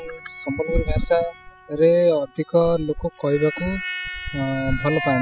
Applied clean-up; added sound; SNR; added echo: classical method spectral subtraction.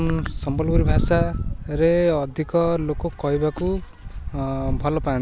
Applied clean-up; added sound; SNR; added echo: none; none; none; none.